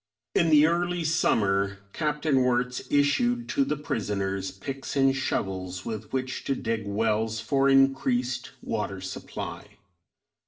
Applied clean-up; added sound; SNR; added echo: none; none; none; reverberation time 0.4 s.